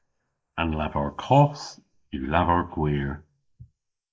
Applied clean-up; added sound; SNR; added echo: neural mask model Resemble Enhance denoiser.